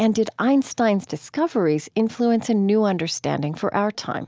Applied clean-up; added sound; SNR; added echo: none; none; none; none.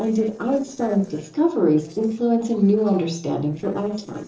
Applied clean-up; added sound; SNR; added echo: neural separator model SepFormer DNS4.